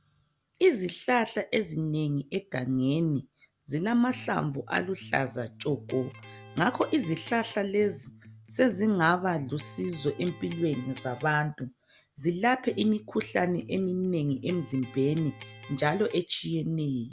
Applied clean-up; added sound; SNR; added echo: none; Electric guitar; 19 dB; none.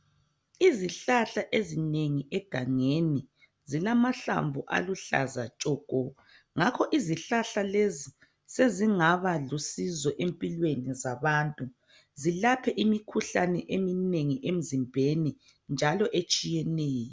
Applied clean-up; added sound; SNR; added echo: none; none; none; none.